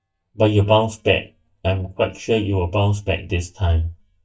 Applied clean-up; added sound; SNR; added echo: neural mask model DeepFilterNet 3.